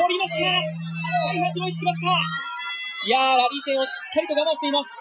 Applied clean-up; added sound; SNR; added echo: classical method Wiener filter.